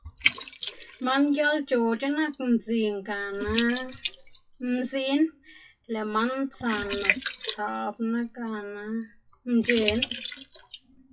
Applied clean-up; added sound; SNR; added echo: classical method WPE with log-MMSE.